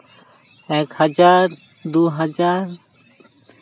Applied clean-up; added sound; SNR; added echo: none; none; none; none.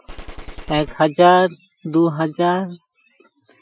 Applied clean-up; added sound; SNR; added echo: classical method Wiener filter.